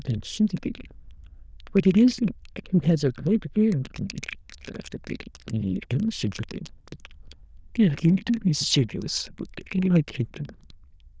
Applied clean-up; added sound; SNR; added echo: neural diffusion model UNIVERSE++.